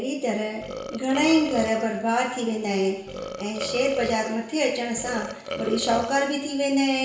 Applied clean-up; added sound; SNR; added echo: none; Burping, eructation; 10 dB; reverberation time 0.8 s.